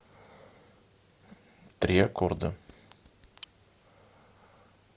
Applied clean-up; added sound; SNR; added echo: none; none; none; none.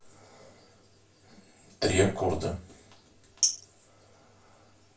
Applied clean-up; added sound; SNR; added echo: none; none; none; reverberation time 0.3 s.